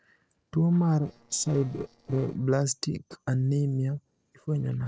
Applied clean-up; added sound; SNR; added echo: neural separator model SepFormer DNS4.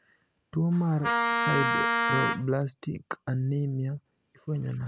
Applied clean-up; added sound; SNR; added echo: none; Wind instrument, woodwind instrument; -3 dB; none.